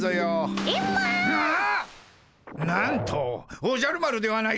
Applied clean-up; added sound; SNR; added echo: none; none; none; none.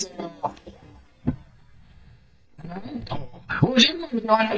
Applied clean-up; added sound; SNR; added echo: neural mask model DeepFilterNet 3.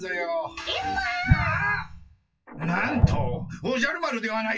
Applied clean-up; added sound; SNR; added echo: classical method WPE with log-MMSE.